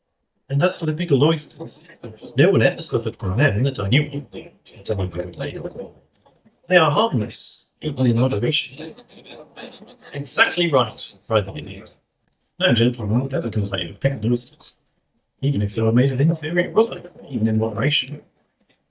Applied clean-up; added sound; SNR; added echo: neural mask model DeepFilterNet 3.